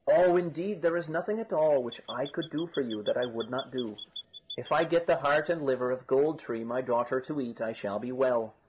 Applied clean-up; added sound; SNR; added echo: none; Squeak / Chirp, tweet; 17 dB; none.